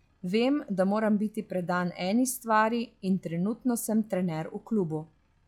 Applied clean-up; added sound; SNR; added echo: classical method log-MMSE.